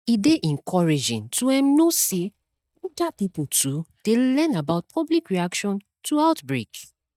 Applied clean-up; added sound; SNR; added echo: neural mask model DeepFilterNet 3.